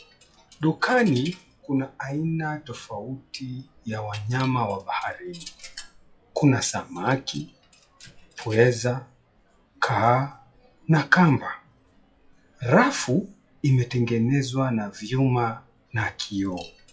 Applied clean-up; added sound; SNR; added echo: classical method WPE with log-MMSE.